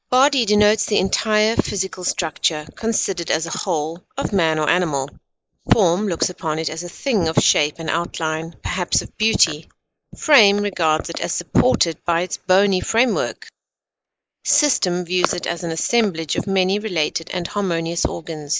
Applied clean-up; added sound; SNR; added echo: neural mask model Resemble Enhance denoiser.